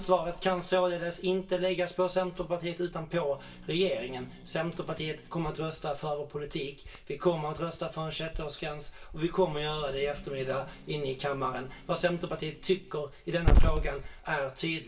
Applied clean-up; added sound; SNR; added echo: none; Growling / Hiss; 2 dB; reverberation time 0.2 s.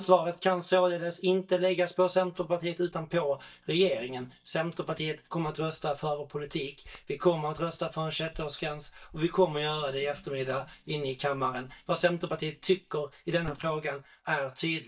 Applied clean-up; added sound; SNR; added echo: neural mask model DeepFilterNet 3.